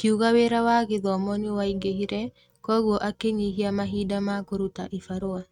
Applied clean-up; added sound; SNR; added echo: neural mask model RNNoise.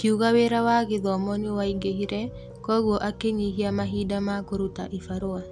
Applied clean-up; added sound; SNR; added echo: none; Piano; 16 dB; none.